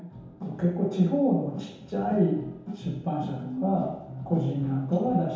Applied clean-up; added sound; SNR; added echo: none; none; none; reverberation time 0.8 s.